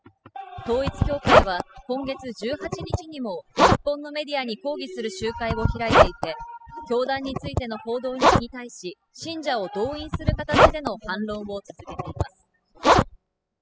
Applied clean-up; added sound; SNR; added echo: classical method spectral subtraction.